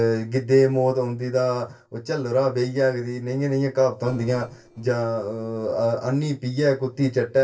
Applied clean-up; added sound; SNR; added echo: neural separator model SepFormer DNS4.